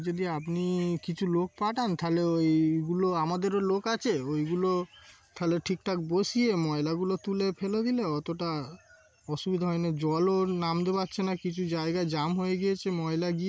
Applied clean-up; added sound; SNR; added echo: none; none; none; none.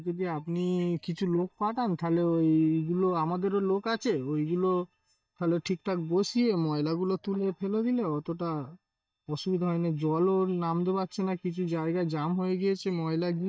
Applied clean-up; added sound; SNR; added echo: neural mask model DeepFilterNet 3.